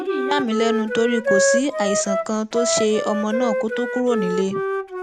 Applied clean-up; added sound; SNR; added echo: none; Wind instrument, woodwind instrument; 1 dB; none.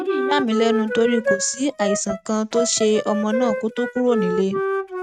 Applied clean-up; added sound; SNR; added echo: neural mask model RNNoise.